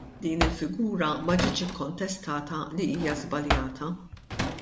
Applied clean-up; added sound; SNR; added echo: none; Drawer open or close; 3 dB; none.